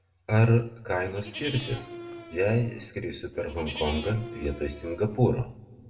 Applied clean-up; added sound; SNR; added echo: none; Livestock, farm animals, working animals; 12 dB; reverberation time 0.6 s.